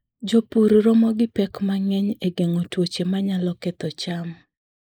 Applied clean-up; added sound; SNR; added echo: neural mask model Resemble Enhance denoiser.